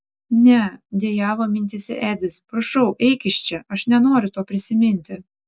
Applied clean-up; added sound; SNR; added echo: none; none; none; none.